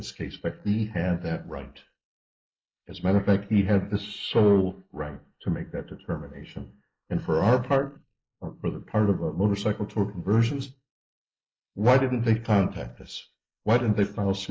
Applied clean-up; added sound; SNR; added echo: neural mask model Resemble Enhance denoiser.